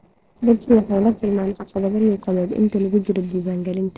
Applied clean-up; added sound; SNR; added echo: neural separator model SepFormer DNS4.